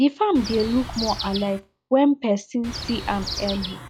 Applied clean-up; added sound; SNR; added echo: classical method log-MMSE.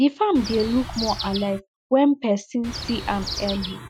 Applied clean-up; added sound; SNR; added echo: classical method Wiener filter.